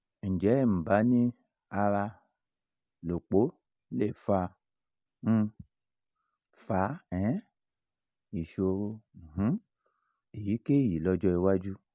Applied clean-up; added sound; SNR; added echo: none; none; none; none.